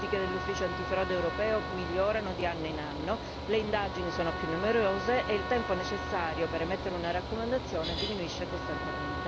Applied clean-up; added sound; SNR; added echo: none; Mechanical fan + Trumpet; 4 dB; none.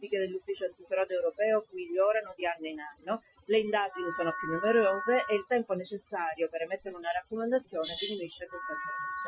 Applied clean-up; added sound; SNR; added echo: classical method Wiener filter.